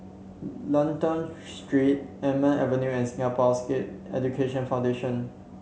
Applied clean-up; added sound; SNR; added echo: none; none; none; none.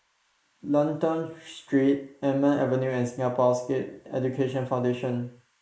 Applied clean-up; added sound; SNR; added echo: neural mask model Resemble Enhance denoiser.